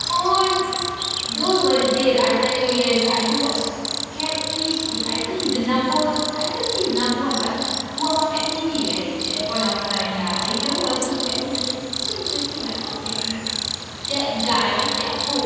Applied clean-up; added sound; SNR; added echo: none; Cricket; 3 dB; reverberation time 2.1 s.